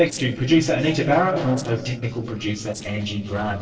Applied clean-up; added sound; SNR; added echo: neural separator model SepFormer DNS4.